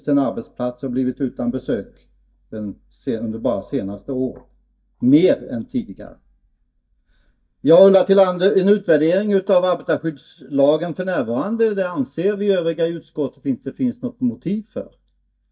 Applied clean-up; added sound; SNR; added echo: neural mask model DeepFilterNet 3.